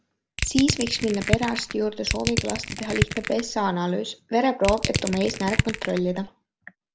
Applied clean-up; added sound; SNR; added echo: none; Crushing; 3 dB; none.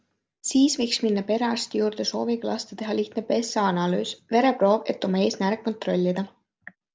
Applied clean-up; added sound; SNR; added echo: none; none; none; none.